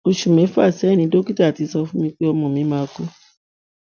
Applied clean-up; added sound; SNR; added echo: none; none; none; none.